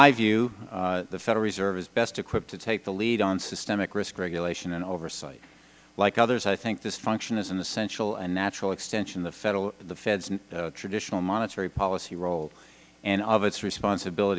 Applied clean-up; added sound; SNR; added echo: none; none; none; none.